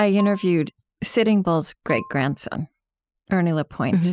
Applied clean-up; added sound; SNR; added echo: classical method spectral subtraction.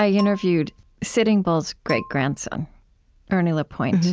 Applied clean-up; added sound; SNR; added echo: none; Marimba, xylophone; 19 dB; none.